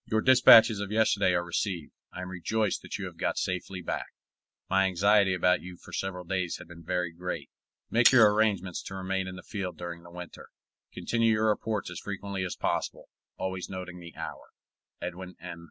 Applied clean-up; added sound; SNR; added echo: none; Shatter; 7 dB; none.